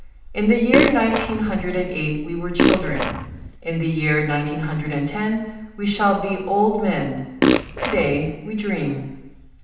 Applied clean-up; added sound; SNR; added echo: none; Fart; -1 dB; reverberation time 0.8 s.